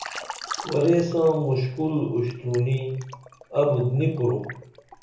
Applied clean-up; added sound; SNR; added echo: none; Liquid; 16 dB; reverberation time 0.6 s.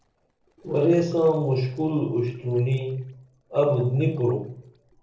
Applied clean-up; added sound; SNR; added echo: neural separator model SepFormer DNS4.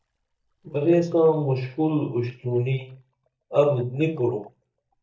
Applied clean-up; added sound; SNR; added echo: neural mask model DeepFilterNet 3.